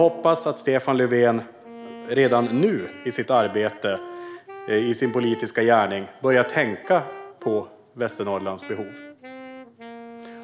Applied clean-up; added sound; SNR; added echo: none; Wind instrument, woodwind instrument; 17 dB; none.